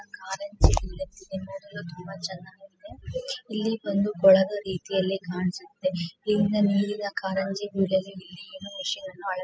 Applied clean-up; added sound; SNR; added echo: classical method spectral subtraction.